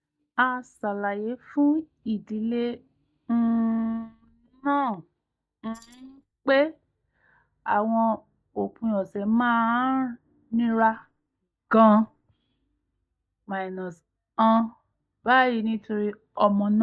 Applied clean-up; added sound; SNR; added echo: neural mask model DeepFilterNet 3.